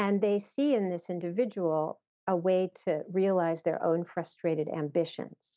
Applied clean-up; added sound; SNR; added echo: none; none; none; none.